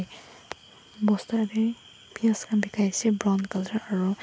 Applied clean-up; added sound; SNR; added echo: none; none; none; none.